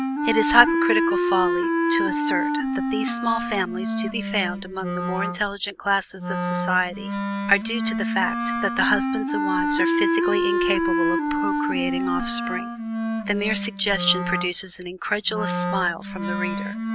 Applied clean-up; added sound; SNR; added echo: none; Wind instrument, woodwind instrument; -1 dB; none.